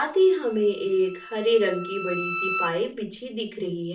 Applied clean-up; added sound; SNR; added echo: none; Bowed string instrument; 10 dB; reverberation time 0.3 s.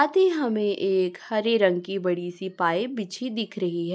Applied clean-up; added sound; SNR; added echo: none; none; none; none.